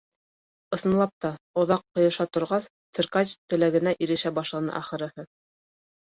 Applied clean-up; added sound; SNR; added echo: none; none; none; none.